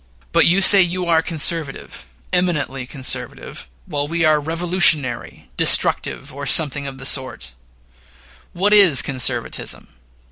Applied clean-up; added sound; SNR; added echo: none; none; none; none.